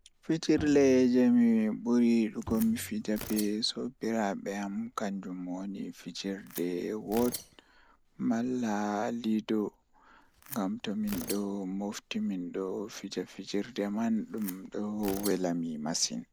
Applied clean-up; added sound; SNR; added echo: none; Bowed string instrument + Tearing; 18 dB; none.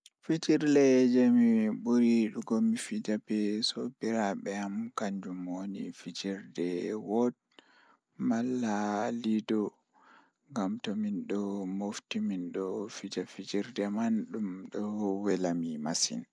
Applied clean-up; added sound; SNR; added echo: none; none; none; none.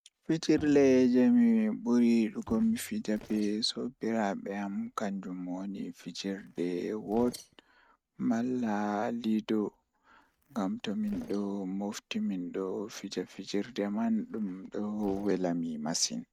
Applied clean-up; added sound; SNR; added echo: neural mask model RNNoise.